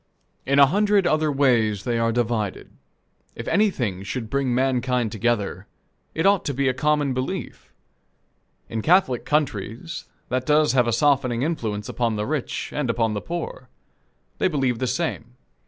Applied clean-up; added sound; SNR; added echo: none; none; none; none.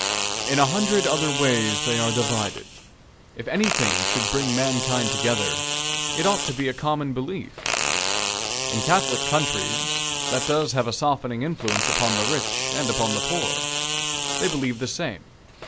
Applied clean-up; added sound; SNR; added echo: none; Fart; 0 dB; none.